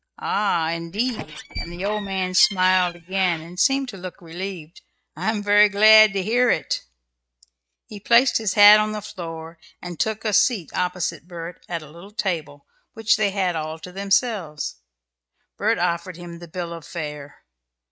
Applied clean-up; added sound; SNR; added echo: neural mask model RNNoise.